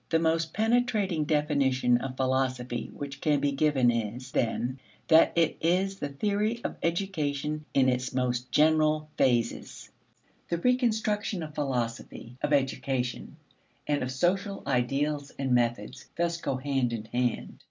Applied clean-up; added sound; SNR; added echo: none; none; none; none.